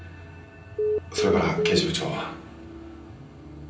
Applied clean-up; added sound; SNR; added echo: none; Telephone; -2 dB; reverberation time 0.6 s.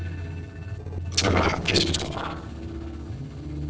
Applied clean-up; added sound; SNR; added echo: neural separator model SepFormer DNS4.